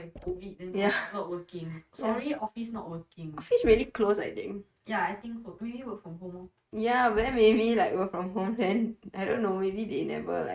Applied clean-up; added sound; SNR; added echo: neural mask model RNNoise.